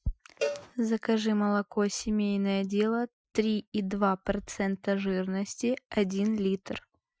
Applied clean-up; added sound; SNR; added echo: classical method Wiener filter.